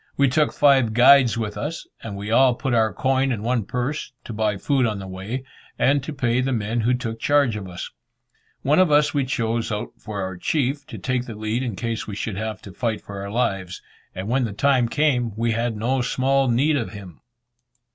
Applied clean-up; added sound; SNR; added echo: none; none; none; none.